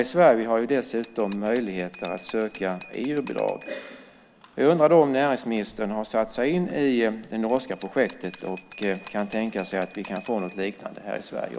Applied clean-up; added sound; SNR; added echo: none; Bell; 7 dB; none.